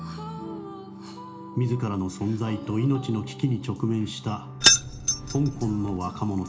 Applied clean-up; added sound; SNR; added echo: none; Keys jangling; -4 dB; reverberation time 0.4 s.